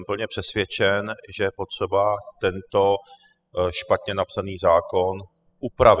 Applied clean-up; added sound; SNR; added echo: classical method spectral subtraction.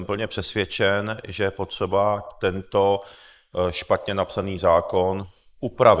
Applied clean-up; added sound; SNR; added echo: neural mask model Resemble Enhance denoiser.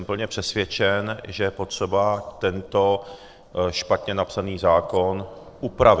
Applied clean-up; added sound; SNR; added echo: neural separator model SepFormer DNS4.